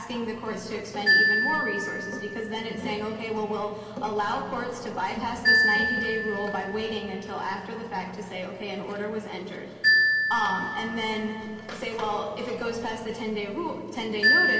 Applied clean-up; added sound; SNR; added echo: none; Marimba, xylophone; -2 dB; reverberation time 2.6 s.